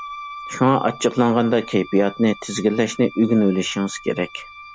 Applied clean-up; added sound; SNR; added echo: none; Wind instrument, woodwind instrument; 18 dB; none.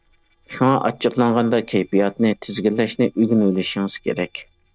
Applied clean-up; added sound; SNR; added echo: neural separator model SepFormer DNS4.